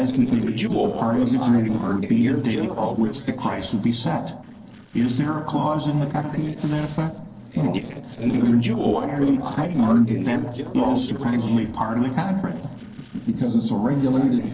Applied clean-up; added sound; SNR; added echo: neural separator model SepFormer DNS4.